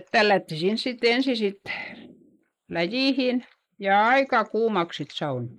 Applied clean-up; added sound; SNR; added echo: neural mask model Resemble Enhance denoiser.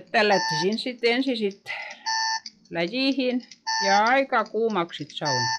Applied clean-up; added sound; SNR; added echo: classical method log-MMSE.